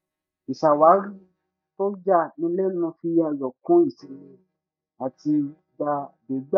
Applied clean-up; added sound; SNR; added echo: neural mask model DeepFilterNet 3.